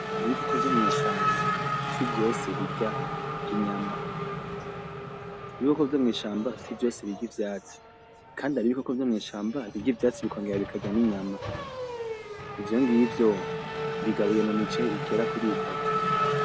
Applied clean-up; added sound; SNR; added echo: none; Race car, auto racing / Accelerating, revving, vroom; 2 dB; none.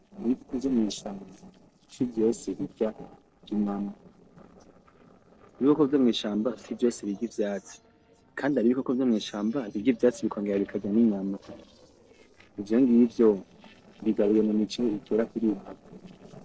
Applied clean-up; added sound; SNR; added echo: neural separator model SepFormer DNS4.